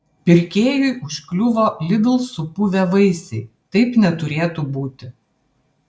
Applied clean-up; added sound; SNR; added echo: none; none; none; none.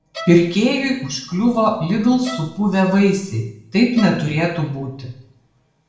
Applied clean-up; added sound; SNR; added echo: none; Bowed string instrument; 20 dB; reverberation time 0.7 s.